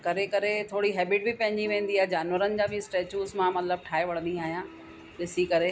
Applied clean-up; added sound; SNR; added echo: none; Guitar; 19 dB; none.